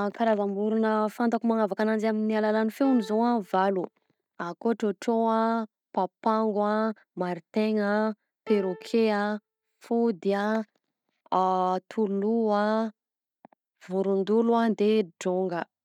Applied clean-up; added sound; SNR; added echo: neural mask model RNNoise.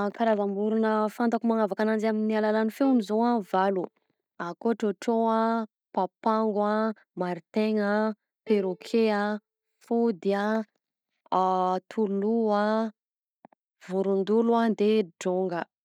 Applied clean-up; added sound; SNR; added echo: neural mask model DeepFilterNet 3.